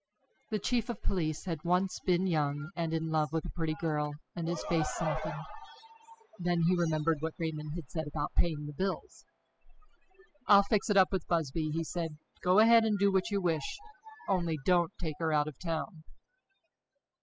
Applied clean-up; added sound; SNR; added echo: classical method spectral subtraction.